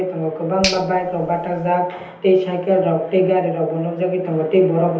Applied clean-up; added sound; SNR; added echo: none; Finger snapping; 16 dB; reverberation time 0.8 s.